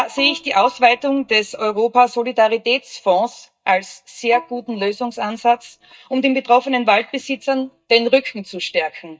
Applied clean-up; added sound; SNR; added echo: neural mask model DeepFilterNet 3.